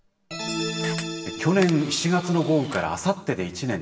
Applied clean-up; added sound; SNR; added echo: none; Camera; 15 dB; reverberation time 1.0 s.